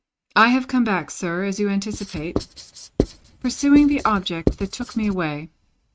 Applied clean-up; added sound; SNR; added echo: neural mask model RNNoise.